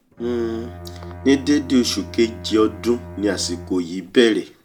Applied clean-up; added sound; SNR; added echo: none; Bowed string instrument; 15 dB; none.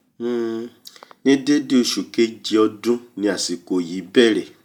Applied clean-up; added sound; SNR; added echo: none; none; none; none.